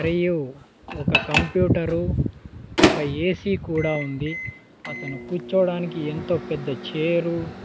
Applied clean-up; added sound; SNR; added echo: none; Microwave oven; 4 dB; none.